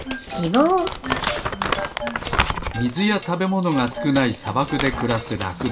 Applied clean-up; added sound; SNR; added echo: none; Crumpling, crinkling; 6 dB; reverberation time 0.3 s.